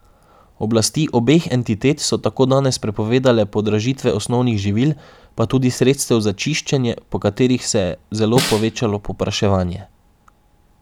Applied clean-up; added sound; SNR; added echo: none; Snare drum; 8 dB; none.